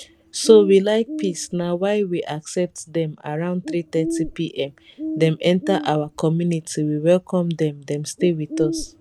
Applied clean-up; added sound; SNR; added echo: none; Bird; 12 dB; none.